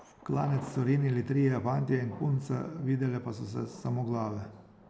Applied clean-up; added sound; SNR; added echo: none; Thunder; 19 dB; none.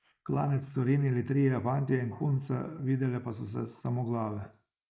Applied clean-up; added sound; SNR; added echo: neural mask model Resemble Enhance denoiser.